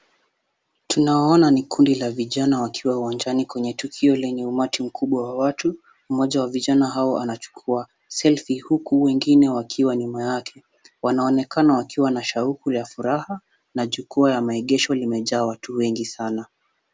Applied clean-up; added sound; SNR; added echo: none; none; none; none.